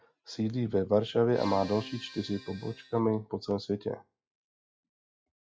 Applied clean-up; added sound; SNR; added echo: classical method log-MMSE.